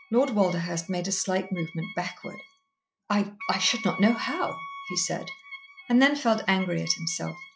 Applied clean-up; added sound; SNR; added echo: classical method log-MMSE.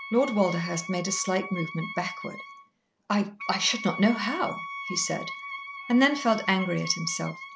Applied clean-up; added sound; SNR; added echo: none; Wind instrument, woodwind instrument; 11 dB; none.